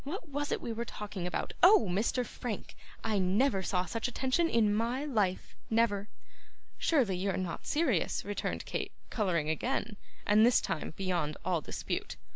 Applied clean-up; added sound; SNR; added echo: none; none; none; none.